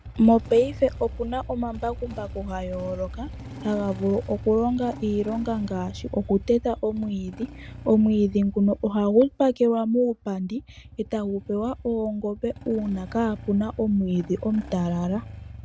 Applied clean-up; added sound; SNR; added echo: none; Engine starting / Motorcycle; 15 dB; none.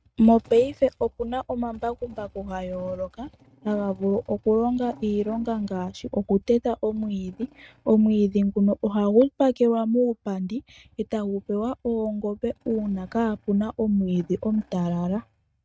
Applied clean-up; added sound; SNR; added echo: neural mask model RNNoise.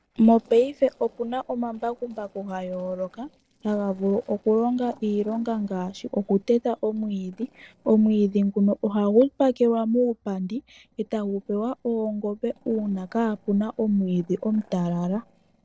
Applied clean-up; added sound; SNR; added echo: neural separator model SepFormer DNS4.